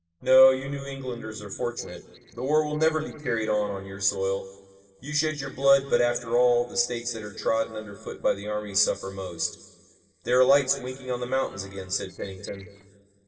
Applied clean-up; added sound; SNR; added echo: neural separator model SepFormer DNS4.